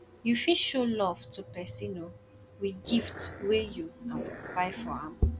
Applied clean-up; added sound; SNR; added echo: none; Growling; 12 dB; none.